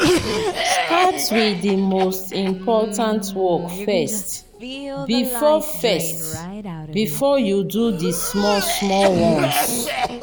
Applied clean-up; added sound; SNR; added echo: none; Cough; 4 dB; none.